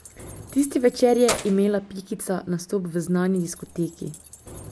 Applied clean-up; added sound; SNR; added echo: none; Keys jangling; 13 dB; none.